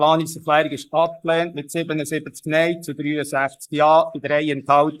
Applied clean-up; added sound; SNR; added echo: neural mask model Resemble Enhance denoiser.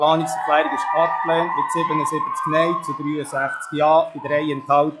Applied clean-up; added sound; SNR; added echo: classical method log-MMSE.